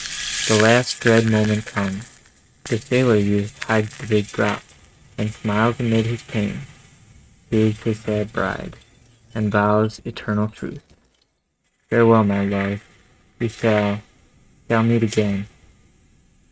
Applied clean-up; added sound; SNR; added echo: neural mask model RNNoise.